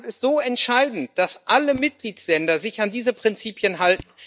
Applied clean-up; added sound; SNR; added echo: neural mask model DeepFilterNet 3.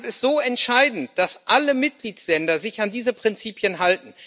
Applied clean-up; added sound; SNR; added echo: none; none; none; none.